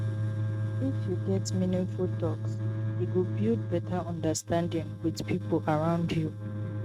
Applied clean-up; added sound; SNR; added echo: neural mask model RNNoise.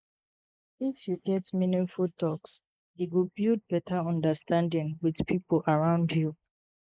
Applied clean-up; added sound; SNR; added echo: neural mask model Resemble Enhance denoiser.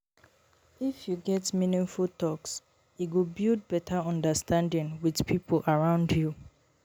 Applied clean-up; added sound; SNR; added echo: none; none; none; none.